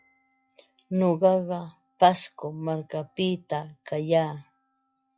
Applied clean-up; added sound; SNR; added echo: classical method log-MMSE.